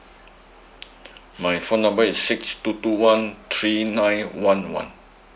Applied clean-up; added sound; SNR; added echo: none; none; none; none.